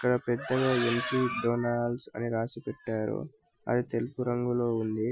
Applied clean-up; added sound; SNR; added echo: classical method Wiener filter.